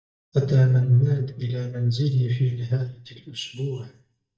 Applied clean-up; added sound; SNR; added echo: neural mask model DeepFilterNet 3.